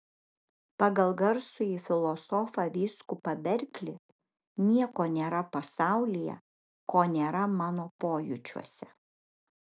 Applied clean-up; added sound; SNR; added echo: none; none; none; none.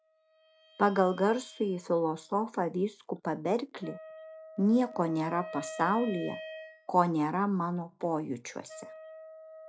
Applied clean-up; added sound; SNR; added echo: classical method log-MMSE.